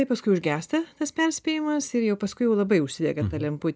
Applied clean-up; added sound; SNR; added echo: none; none; none; none.